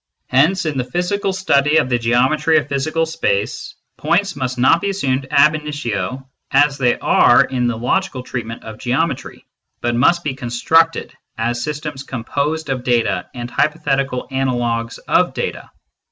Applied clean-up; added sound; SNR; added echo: none; none; none; none.